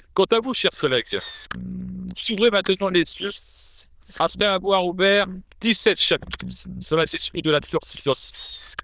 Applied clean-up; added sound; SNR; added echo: neural diffusion model UNIVERSE++.